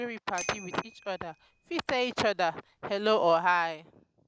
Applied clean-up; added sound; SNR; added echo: none; Bicycle bell; 6 dB; none.